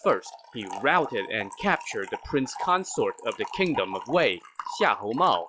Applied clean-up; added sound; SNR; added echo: classical method log-MMSE.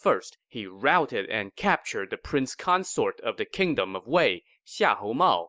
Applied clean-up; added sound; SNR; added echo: none; none; none; none.